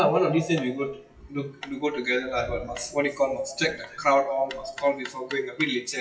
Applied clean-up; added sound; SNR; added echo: classical method WPE with log-MMSE.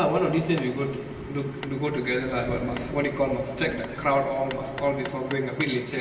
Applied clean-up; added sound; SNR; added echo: none; Hammer; 19 dB; reverberation time 2.3 s.